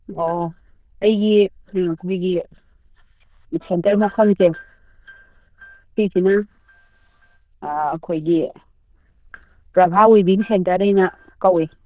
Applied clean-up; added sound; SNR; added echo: neural diffusion model UNIVERSE++.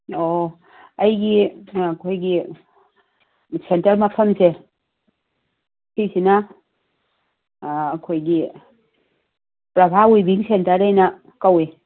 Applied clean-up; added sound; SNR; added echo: none; none; none; none.